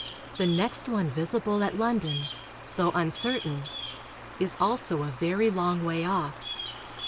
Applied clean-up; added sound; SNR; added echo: none; Bird vocalization, bird call, bird song; 11 dB; none.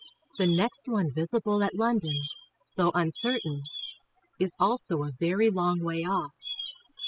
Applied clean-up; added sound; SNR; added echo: classical method spectral subtraction.